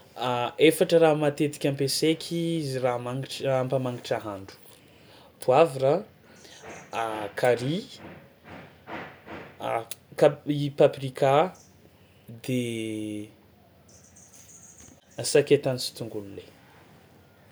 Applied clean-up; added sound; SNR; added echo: none; none; none; none.